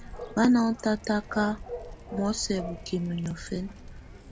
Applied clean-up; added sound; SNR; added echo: none; Bark / Chatter / Chirp, tweet / Livestock, farm animals, working animals + Bicycle; 13 dB; none.